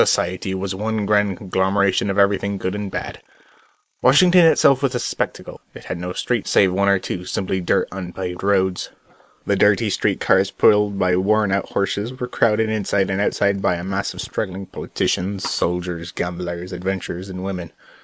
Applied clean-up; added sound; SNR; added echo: neural mask model Resemble Enhance denoiser.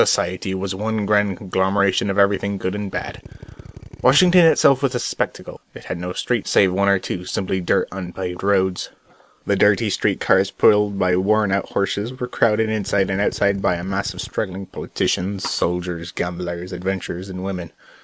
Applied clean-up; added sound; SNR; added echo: none; Drill; 16 dB; none.